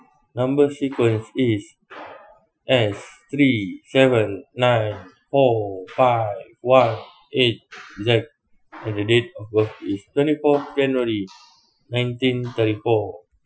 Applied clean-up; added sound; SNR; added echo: classical method Wiener filter.